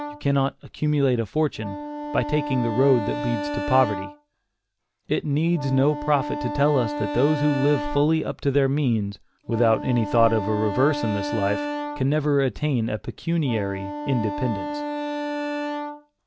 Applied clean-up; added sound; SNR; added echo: none; Wind instrument, woodwind instrument; 7 dB; none.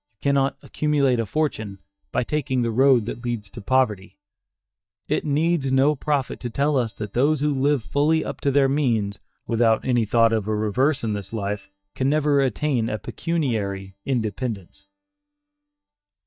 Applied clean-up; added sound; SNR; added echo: neural mask model DeepFilterNet 3.